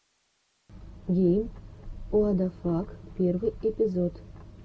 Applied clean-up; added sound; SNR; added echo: none; none; none; none.